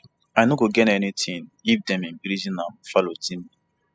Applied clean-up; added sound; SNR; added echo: classical method spectral subtraction.